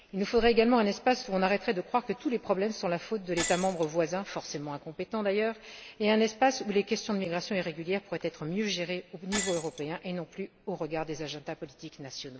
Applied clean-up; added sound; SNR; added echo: none; Shatter; 16 dB; none.